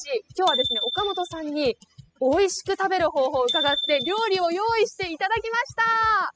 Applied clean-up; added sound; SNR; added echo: classical method spectral subtraction.